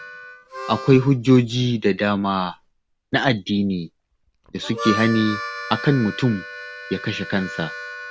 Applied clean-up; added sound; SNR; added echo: none; Harmonica; 12 dB; none.